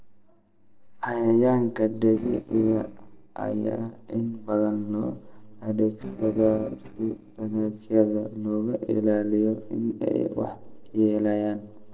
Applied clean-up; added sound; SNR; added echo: neural separator model SepFormer DNS4.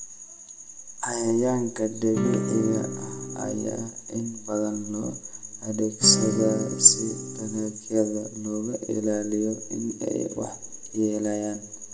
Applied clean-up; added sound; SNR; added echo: none; Acoustic guitar / Strum; 4 dB; reverberation time 1.7 s.